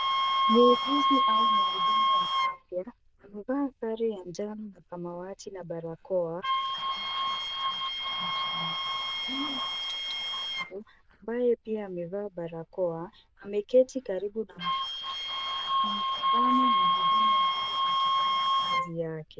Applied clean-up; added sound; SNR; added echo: neural diffusion model UNIVERSE++.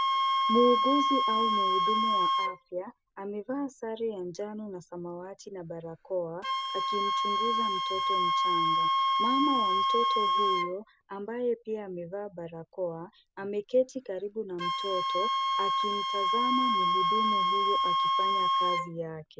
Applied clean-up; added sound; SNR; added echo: none; Wind instrument, woodwind instrument; -5 dB; none.